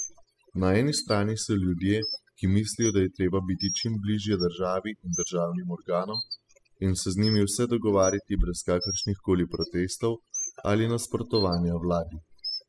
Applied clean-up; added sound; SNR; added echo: classical method spectral subtraction.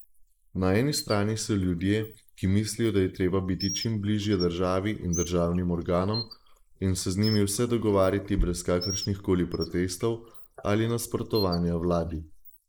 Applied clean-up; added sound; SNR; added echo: neural mask model Resemble Enhance denoiser.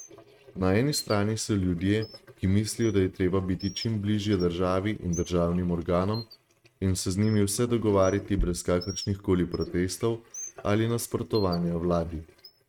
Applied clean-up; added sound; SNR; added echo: neural mask model RNNoise.